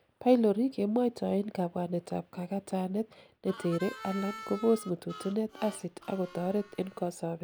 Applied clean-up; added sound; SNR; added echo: none; Harmonica; 16 dB; none.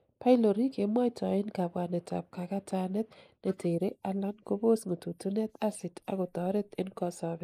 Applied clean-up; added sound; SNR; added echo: neural mask model Resemble Enhance denoiser.